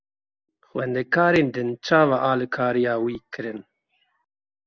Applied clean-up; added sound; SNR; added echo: none; none; none; none.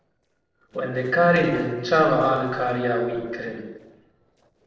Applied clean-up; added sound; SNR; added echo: neural separator model SepFormer DNS4.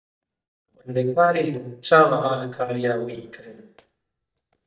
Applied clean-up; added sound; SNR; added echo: neural mask model DeepFilterNet 3.